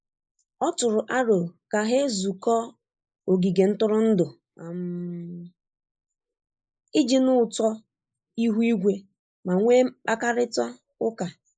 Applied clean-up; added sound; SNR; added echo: neural mask model Resemble Enhance denoiser.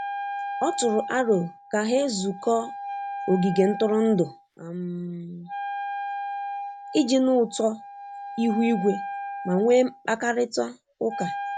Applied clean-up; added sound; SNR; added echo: none; Wind instrument, woodwind instrument; 9 dB; none.